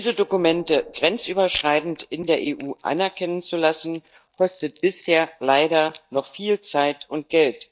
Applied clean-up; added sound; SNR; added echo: neural mask model DeepFilterNet 3.